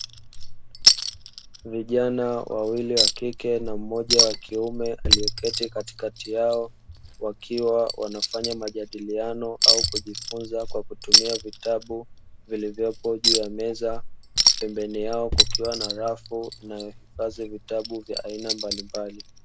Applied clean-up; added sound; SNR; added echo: none; Chink, clink; -2 dB; none.